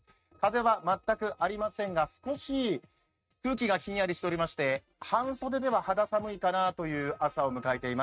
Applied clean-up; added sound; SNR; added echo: neural mask model RNNoise.